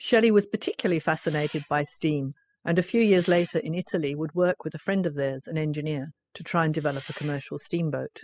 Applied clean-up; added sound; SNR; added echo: classical method spectral subtraction.